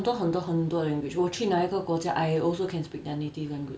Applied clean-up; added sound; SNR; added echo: none; none; none; none.